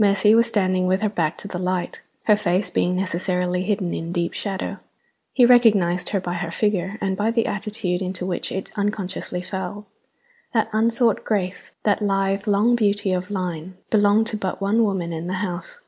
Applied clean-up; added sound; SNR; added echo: none; none; none; none.